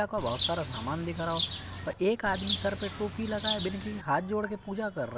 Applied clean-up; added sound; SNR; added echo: none; Bird; 3 dB; none.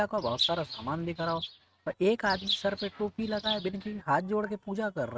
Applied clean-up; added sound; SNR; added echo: neural mask model RNNoise.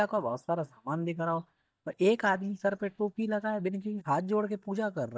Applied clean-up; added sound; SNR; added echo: neural mask model DeepFilterNet 3.